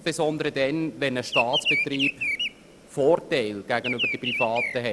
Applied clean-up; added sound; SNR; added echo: none; Bird vocalization, bird call, bird song; 4 dB; none.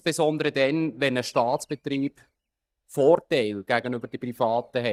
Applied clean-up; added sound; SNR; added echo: neural mask model DeepFilterNet 3.